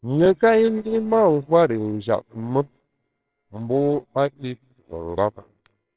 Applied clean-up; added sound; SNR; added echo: neural separator model SepFormer WHAMR!.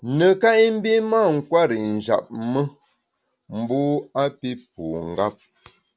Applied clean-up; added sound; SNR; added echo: none; none; none; none.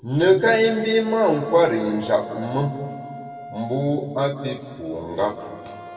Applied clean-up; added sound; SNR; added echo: none; Brass instrument; 19 dB; reverberation time 2.2 s.